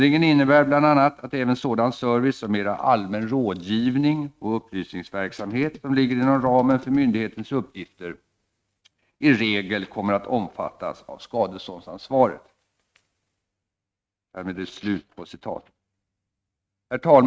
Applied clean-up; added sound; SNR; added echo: neural mask model RNNoise.